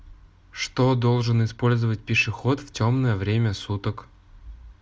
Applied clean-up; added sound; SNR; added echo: none; none; none; none.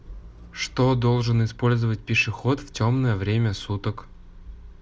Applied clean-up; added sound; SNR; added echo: none; Idling / Engine starting / Motor vehicle (road); 20 dB; none.